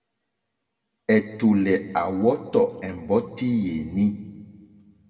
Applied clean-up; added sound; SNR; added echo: none; none; none; reverberation time 1.3 s.